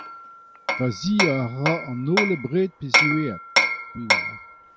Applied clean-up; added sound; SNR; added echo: none; Hammer; -1 dB; none.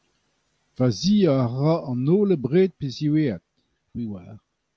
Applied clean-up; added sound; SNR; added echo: none; none; none; none.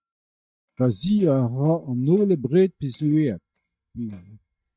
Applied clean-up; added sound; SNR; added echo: neural mask model DeepFilterNet 3.